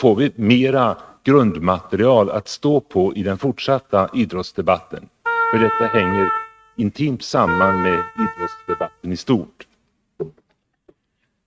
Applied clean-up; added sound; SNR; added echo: neural mask model RNNoise.